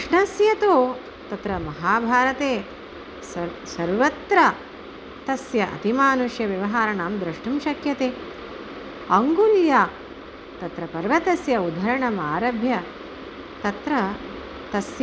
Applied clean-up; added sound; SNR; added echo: none; none; none; none.